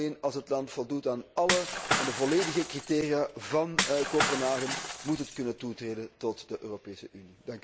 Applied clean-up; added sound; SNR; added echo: none; Shatter / Crushing; 1 dB; none.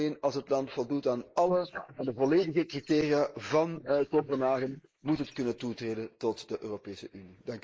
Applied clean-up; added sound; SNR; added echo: neural mask model Resemble Enhance denoiser.